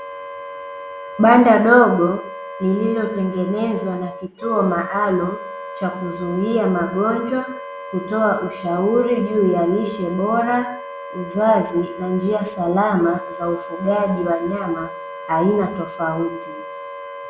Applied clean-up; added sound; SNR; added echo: none; Wind instrument, woodwind instrument; 12 dB; none.